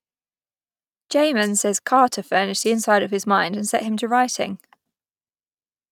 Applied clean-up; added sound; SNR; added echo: neural mask model RNNoise.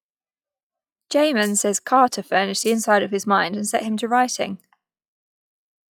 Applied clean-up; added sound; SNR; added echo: classical method log-MMSE.